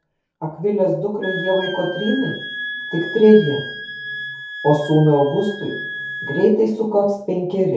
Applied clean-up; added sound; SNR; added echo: none; Wind instrument, woodwind instrument; 12 dB; reverberation time 0.6 s.